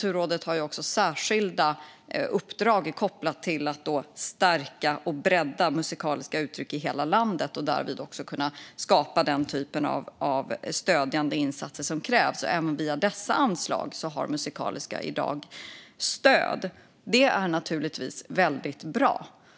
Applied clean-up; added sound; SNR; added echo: none; none; none; none.